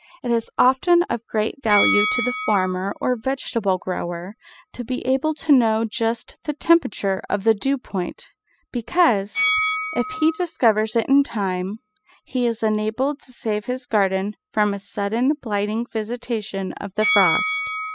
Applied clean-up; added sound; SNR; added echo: classical method spectral subtraction.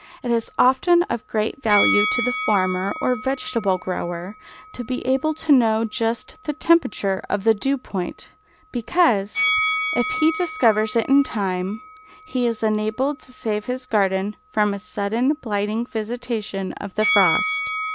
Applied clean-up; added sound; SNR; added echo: none; Bell; 8 dB; none.